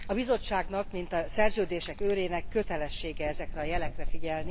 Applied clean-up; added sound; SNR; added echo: none; Chewing, mastication; 1 dB; none.